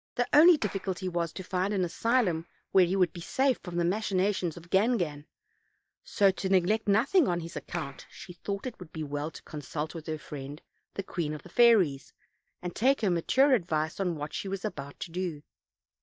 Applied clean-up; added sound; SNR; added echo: neural mask model DeepFilterNet 3.